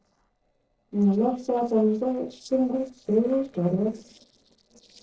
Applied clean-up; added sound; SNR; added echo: neural separator model SepFormer DNS4.